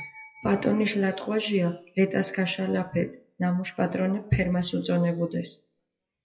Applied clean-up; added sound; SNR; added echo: classical method WPE with log-MMSE.